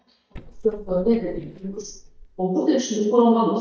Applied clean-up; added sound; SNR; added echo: neural mask model DeepFilterNet 3.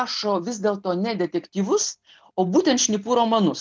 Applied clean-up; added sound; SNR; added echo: none; none; none; none.